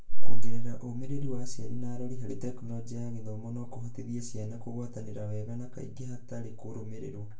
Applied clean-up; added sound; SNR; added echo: none; none; none; reverberation time 0.3 s.